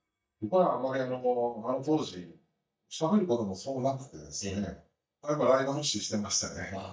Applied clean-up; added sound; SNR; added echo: neural mask model DeepFilterNet 3.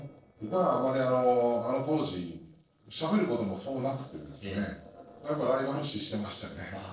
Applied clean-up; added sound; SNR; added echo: neural separator model SepFormer DNS4.